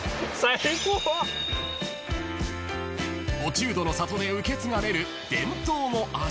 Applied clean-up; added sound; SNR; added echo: none; none; none; none.